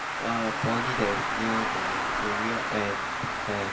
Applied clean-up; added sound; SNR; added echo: none; Traffic noise, roadway noise; -3 dB; reverberation time 0.2 s.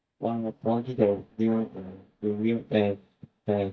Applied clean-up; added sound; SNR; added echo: neural mask model DeepFilterNet 3.